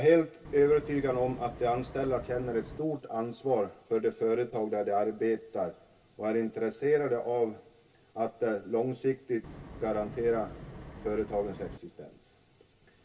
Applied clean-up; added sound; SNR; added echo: none; Wind; 14 dB; reverberation time 0.1 s.